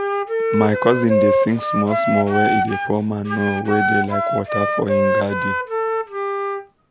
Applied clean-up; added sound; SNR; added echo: none; Wind instrument, woodwind instrument; -1 dB; none.